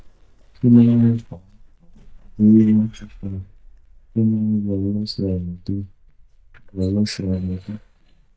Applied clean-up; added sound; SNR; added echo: neural mask model DeepFilterNet 3.